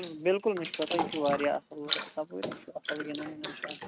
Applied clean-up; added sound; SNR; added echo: neural mask model RNNoise.